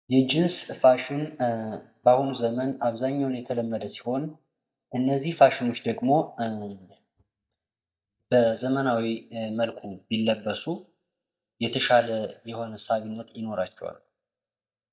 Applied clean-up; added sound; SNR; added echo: neural mask model DeepFilterNet 3.